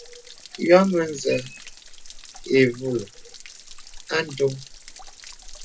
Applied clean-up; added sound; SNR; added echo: none; Stream / Trickle, dribble / Splash, splatter; 17 dB; reverberation time 0.2 s.